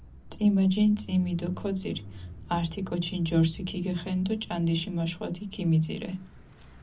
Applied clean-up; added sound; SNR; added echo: none; Mechanisms / Bicycle; 16 dB; reverberation time 0.4 s.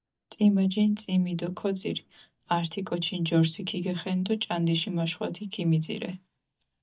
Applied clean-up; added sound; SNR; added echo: neural mask model DeepFilterNet 3.